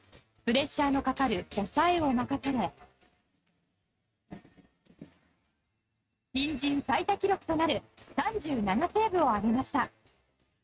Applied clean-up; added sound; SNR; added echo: neural mask model RNNoise.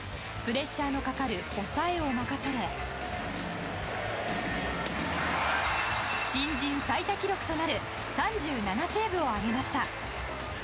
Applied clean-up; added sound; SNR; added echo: none; none; none; none.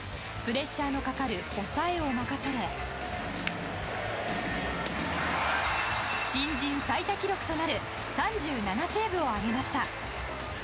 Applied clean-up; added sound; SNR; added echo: none; Finger snapping; 8 dB; none.